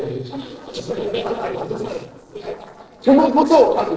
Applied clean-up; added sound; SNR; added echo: neural separator model SepFormer DNS4.